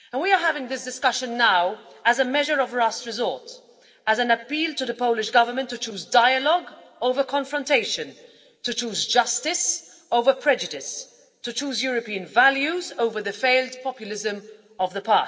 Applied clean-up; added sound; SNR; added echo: none; none; none; reverberation time 0.9 s.